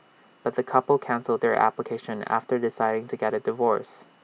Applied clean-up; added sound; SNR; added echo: none; none; none; none.